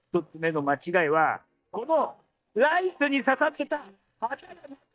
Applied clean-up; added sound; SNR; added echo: neural mask model DeepFilterNet 3.